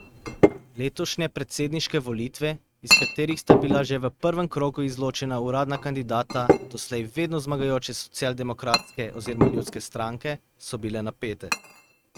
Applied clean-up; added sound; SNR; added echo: neural mask model RNNoise.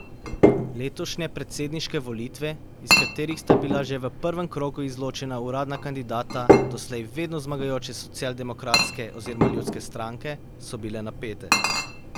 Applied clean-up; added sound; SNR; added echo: none; Chink, clink; -5 dB; none.